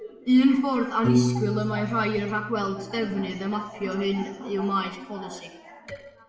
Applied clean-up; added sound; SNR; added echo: none; Piano; 6 dB; reverberation time 0.7 s.